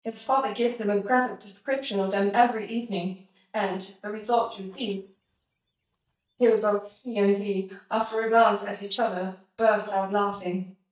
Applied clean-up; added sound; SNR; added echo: neural mask model DeepFilterNet 3.